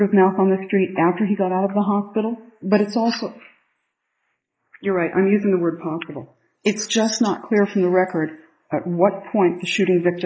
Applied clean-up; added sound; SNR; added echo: neural mask model Resemble Enhance denoiser.